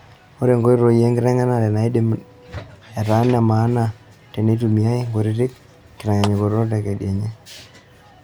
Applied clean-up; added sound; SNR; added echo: none; Clapping; 16 dB; none.